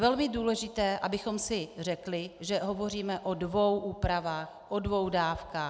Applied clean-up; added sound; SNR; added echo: none; none; none; none.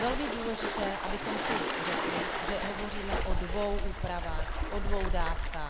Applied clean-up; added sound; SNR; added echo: none; Waves, surf; -5 dB; none.